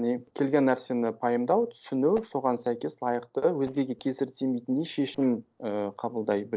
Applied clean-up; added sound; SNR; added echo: neural separator model SepFormer DNS4.